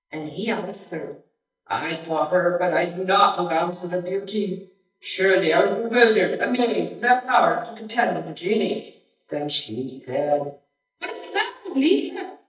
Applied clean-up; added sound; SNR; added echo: neural mask model DeepFilterNet 3.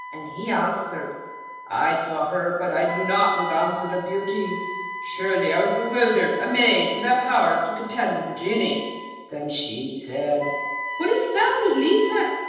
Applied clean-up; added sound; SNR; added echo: none; Wind instrument, woodwind instrument; 11 dB; reverberation time 1.1 s.